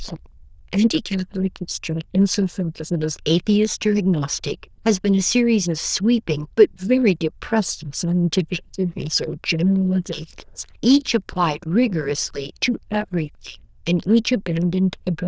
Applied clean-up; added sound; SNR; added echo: neural diffusion model UNIVERSE++.